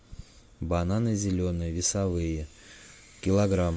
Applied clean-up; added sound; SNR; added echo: none; none; none; none.